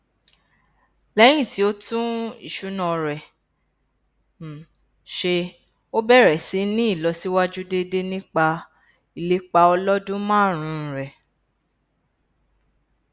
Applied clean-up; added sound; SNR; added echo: none; none; none; none.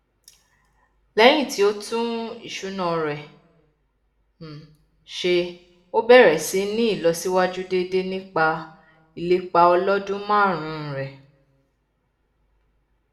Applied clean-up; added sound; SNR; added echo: none; none; none; reverberation time 0.5 s.